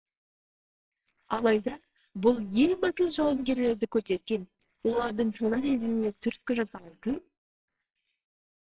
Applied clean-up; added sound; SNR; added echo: neural separator model SepFormer WHAMR!.